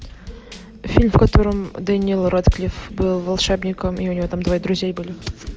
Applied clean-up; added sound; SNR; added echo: none; Drum kit; 20 dB; none.